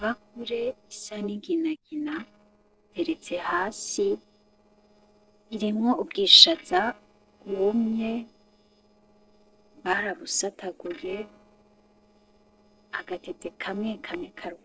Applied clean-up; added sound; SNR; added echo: neural separator model SepFormer DNS4.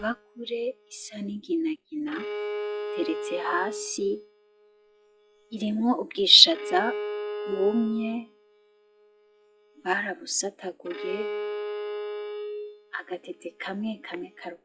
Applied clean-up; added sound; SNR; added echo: classical method log-MMSE.